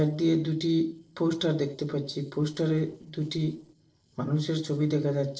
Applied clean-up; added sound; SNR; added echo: neural separator model SepFormer DNS4.